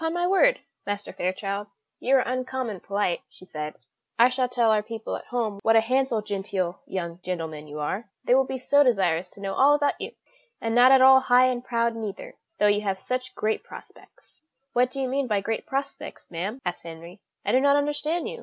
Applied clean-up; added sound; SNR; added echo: none; none; none; none.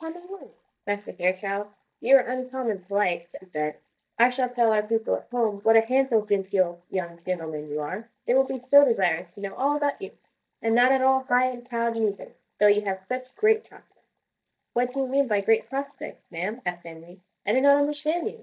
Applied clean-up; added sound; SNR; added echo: neural mask model DeepFilterNet 3.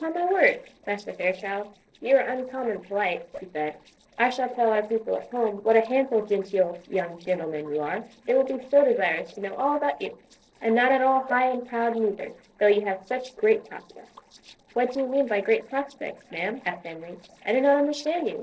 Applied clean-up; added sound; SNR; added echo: neural separator model SepFormer DNS4.